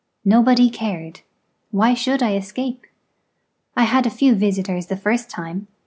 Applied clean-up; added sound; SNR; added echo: none; none; none; none.